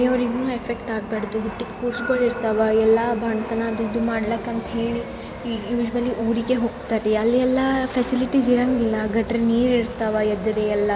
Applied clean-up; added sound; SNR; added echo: none; Chatter / Subway, metro, underground; 14 dB; none.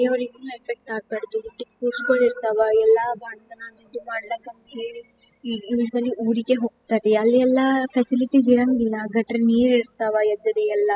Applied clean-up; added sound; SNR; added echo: classical method spectral subtraction.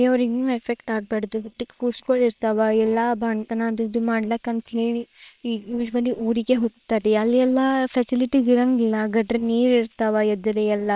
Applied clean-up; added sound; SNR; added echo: neural separator model SepFormer WHAM!.